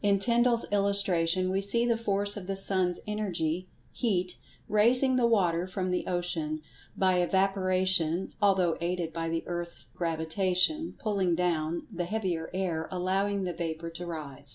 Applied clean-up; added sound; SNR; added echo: none; none; none; none.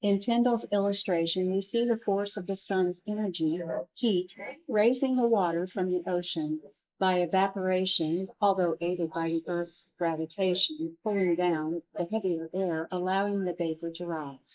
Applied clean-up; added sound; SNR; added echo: neural mask model Resemble Enhance denoiser.